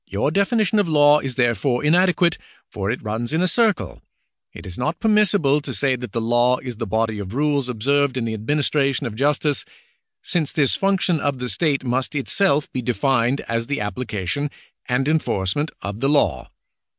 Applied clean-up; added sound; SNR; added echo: none; none; none; none.